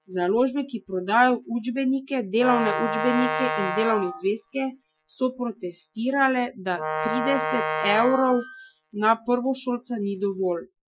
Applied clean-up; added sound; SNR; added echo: classical method Wiener filter.